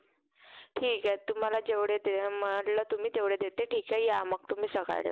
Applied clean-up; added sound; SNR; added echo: none; none; none; none.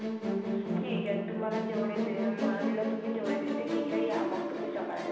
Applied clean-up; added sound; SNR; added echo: none; Musical instrument; -4 dB; reverberation time 0.9 s.